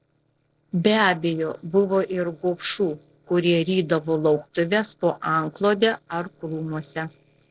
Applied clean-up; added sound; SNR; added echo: neural separator model SepFormer DNS4.